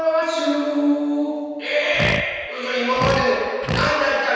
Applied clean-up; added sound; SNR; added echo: none; Fart; 5 dB; reverberation time 1.9 s.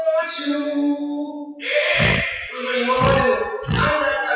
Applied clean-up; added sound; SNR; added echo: classical method WPE with log-MMSE.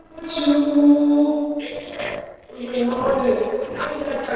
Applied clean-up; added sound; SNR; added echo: neural separator model SepFormer DNS4.